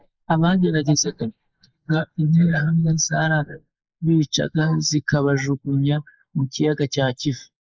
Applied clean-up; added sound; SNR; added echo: neural mask model Resemble Enhance denoiser.